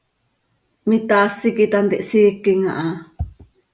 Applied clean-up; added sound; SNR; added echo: none; none; none; none.